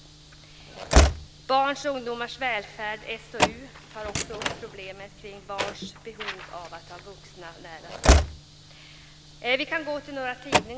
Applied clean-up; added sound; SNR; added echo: none; Slam / Train; -5 dB; none.